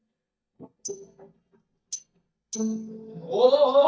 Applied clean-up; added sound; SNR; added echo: neural mask model DeepFilterNet 3.